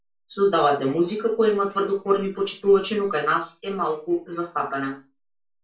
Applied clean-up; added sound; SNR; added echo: none; none; none; reverberation time 0.3 s.